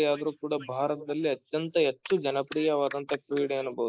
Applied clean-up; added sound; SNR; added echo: neural mask model Resemble Enhance denoiser.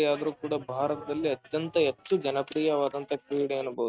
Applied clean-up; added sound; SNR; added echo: neural mask model RNNoise.